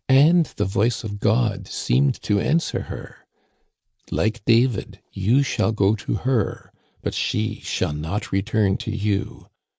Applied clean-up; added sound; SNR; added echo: none; none; none; none.